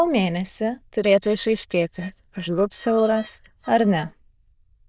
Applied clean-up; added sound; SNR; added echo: neural diffusion model UNIVERSE++.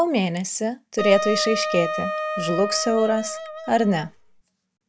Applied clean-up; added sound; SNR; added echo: none; Wind instrument, woodwind instrument; 5 dB; none.